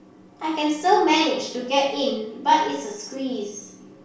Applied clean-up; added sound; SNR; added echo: none; none; none; reverberation time 0.3 s.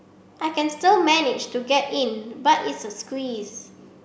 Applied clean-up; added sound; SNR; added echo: none; none; none; none.